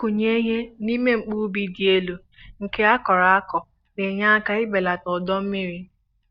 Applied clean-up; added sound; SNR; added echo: neural mask model DeepFilterNet 3.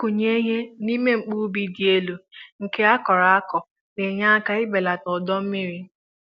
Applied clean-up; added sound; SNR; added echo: none; none; none; none.